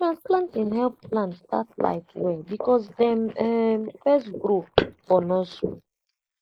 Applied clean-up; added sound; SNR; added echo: neural mask model Resemble Enhance denoiser.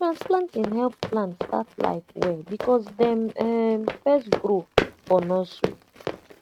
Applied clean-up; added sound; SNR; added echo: neural mask model RNNoise.